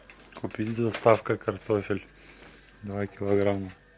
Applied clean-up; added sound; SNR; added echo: none; none; none; none.